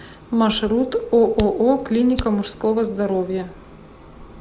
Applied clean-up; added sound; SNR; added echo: none; Fire; 17 dB; none.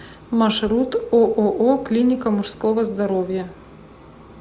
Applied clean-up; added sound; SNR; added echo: none; none; none; none.